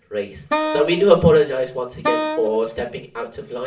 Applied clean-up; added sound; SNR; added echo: none; Wind instrument, woodwind instrument; 6 dB; reverberation time 0.3 s.